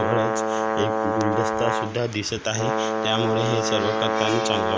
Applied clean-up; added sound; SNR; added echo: none; Brass instrument; -2 dB; none.